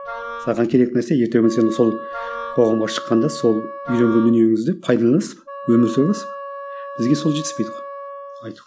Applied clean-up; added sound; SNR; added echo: none; Wind instrument, woodwind instrument + Wind instrument, woodwind instrument; 13 dB; none.